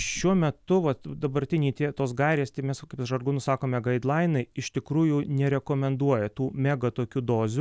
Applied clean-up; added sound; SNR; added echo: none; none; none; none.